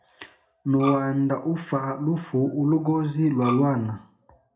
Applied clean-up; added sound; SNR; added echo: none; Bowed string instrument; 10 dB; reverberation time 0.3 s.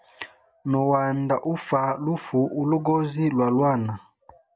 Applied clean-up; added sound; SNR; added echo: none; none; none; none.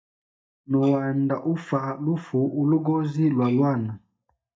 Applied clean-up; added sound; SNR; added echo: neural mask model DeepFilterNet 3.